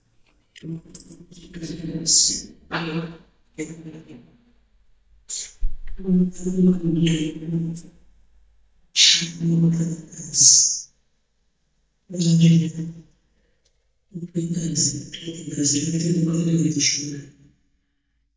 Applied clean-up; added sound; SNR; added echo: neural mask model DeepFilterNet 3.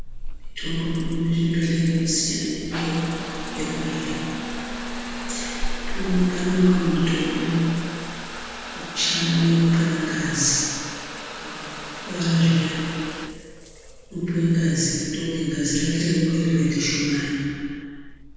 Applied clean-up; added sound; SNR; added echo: none; Trickle, dribble / Bathtub (filling or washing) / Water tap, faucet; 8 dB; reverberation time 2.1 s.